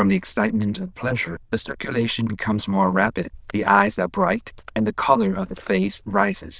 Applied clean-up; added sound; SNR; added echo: neural diffusion model UNIVERSE++.